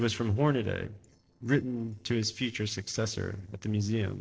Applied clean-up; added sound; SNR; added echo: neural separator model SepFormer DNS4.